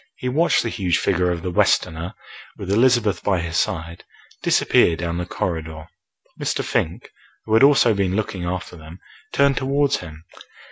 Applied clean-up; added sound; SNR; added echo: none; none; none; none.